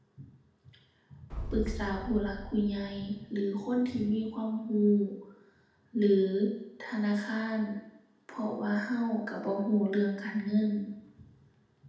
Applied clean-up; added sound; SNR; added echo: none; Boom; 8 dB; reverberation time 0.8 s.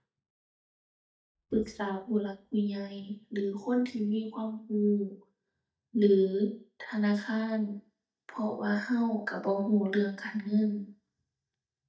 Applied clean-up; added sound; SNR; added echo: neural mask model DeepFilterNet 3.